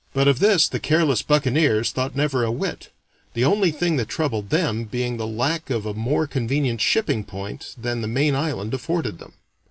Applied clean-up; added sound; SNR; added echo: none; none; none; none.